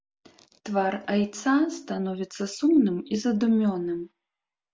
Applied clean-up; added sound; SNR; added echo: none; none; none; none.